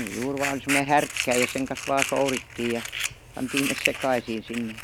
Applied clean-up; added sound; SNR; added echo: none; Fire; 4 dB; none.